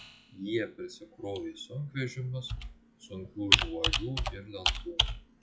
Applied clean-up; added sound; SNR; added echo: classical method log-MMSE.